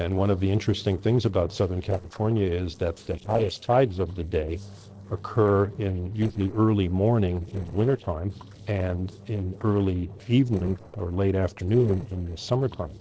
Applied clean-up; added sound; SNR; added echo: neural separator model SepFormer DNS4.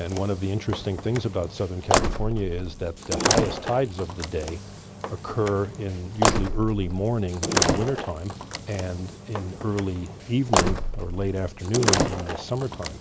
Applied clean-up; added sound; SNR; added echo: none; Slam; 0 dB; none.